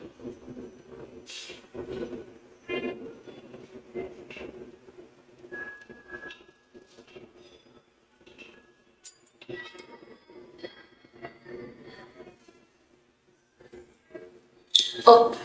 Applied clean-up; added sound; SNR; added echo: neural mask model RNNoise.